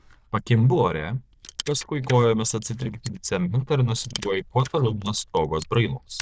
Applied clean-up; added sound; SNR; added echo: neural diffusion model UNIVERSE++.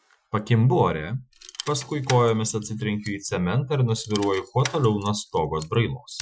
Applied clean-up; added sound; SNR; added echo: classical method Wiener filter.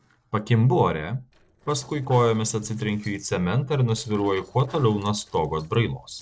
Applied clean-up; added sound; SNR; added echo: neural separator model SepFormer DNS4.